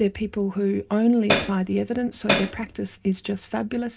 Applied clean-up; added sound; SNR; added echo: none; Hi-hat; 0 dB; reverberation time 0.3 s.